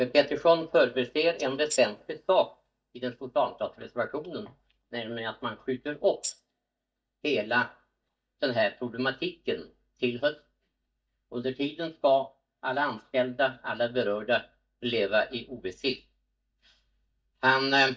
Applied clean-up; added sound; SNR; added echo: neural mask model DeepFilterNet 3.